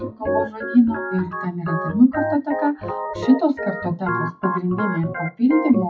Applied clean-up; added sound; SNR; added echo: classical method WPE with log-MMSE.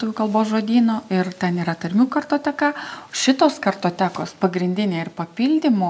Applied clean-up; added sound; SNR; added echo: none; none; none; none.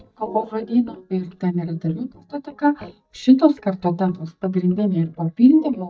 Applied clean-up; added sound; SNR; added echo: neural mask model DeepFilterNet 3.